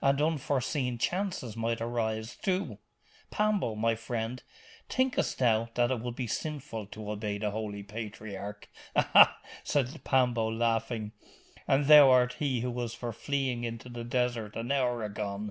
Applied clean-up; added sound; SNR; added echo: none; none; none; none.